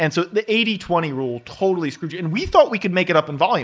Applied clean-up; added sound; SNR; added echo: neural mask model Resemble Enhance denoiser.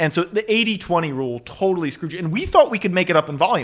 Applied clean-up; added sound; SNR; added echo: none; none; none; none.